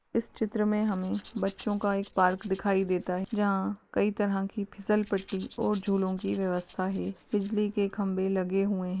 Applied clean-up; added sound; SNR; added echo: neural mask model Resemble Enhance denoiser.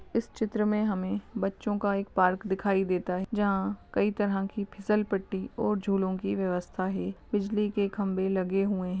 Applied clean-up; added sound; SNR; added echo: none; none; none; none.